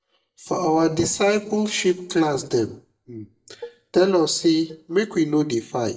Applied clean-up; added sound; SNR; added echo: neural mask model DeepFilterNet 3.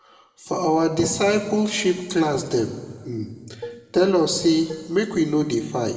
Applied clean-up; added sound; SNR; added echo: none; Dishes, pots, and pans; 18 dB; reverberation time 1.6 s.